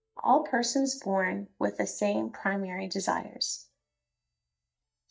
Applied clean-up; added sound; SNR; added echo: neural mask model DeepFilterNet 3.